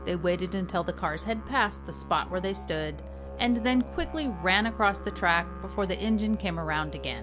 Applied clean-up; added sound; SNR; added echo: none; Musical instrument; 10 dB; none.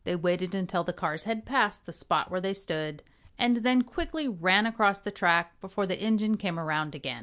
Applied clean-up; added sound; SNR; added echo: none; none; none; none.